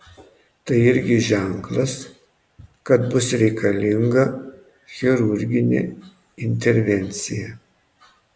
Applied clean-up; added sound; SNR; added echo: none; none; none; none.